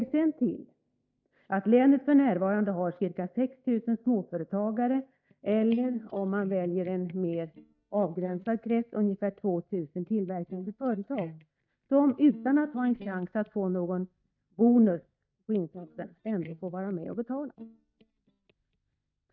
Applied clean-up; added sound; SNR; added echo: neural mask model DeepFilterNet 3.